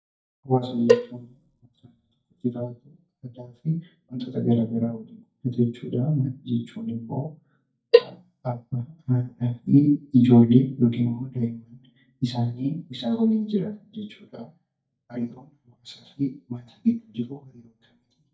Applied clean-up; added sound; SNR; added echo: neural mask model DeepFilterNet 3.